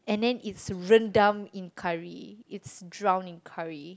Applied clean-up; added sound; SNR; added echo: none; none; none; none.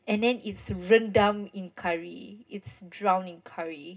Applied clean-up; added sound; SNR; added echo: none; none; none; reverberation time 0.2 s.